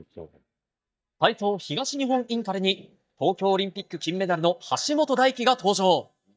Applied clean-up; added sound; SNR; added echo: neural mask model DeepFilterNet 3.